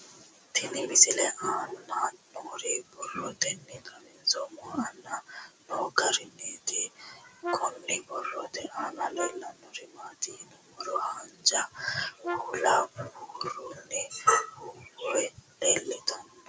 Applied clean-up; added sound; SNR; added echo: none; Brass instrument; 9 dB; none.